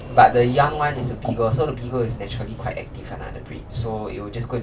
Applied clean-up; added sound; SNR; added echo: none; Sliding door; 13 dB; reverberation time 0.2 s.